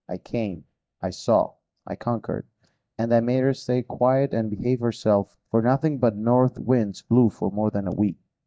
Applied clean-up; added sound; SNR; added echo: neural mask model DeepFilterNet 3.